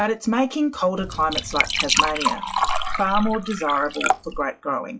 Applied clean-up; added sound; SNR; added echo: classical method WPE with log-MMSE.